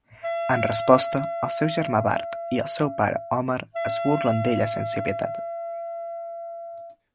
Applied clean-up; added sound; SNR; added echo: none; Wind instrument, woodwind instrument; 5 dB; none.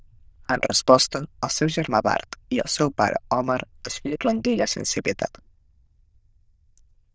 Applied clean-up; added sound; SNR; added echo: neural diffusion model UNIVERSE++.